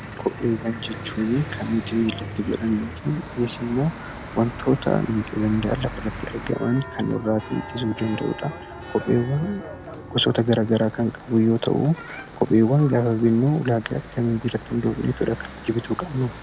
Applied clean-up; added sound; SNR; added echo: none; Church bell / Traffic noise, roadway noise; 13 dB; none.